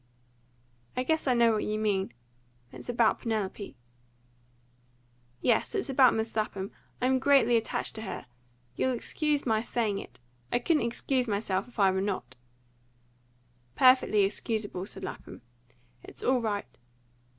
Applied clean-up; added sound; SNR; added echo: none; none; none; none.